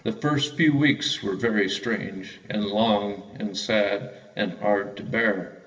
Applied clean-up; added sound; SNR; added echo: none; none; none; reverberation time 1.9 s.